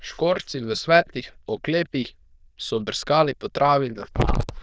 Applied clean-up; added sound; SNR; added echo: neural diffusion model UNIVERSE++.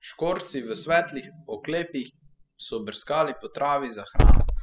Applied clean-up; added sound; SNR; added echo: classical method spectral subtraction.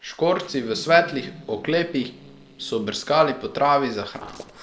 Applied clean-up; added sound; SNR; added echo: neural separator model SepFormer DNS4.